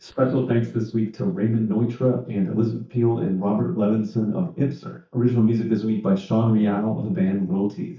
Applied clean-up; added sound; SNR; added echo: neural mask model DeepFilterNet 3.